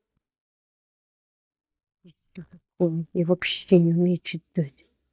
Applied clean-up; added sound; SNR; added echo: neural mask model DeepFilterNet 3.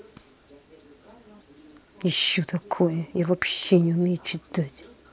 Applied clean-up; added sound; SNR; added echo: none; none; none; none.